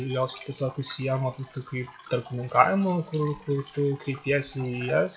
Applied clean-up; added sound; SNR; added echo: classical method WPE with log-MMSE.